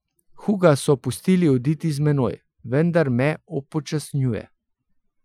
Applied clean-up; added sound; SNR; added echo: classical method Wiener filter.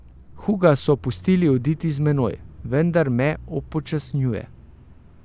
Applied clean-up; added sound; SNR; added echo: none; Mechanisms / Bicycle; 19 dB; none.